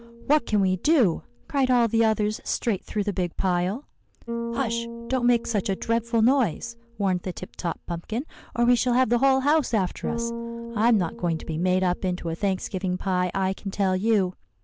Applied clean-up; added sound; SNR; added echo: none; Bass guitar; 14 dB; none.